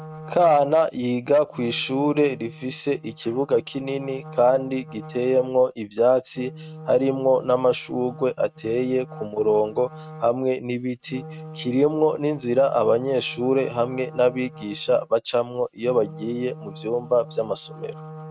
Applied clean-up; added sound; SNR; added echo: neural mask model RNNoise.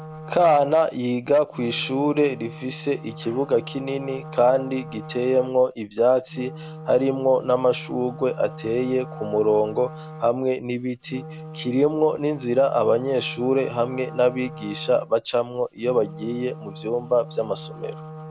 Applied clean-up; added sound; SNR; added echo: none; Wind instrument, woodwind instrument; 15 dB; none.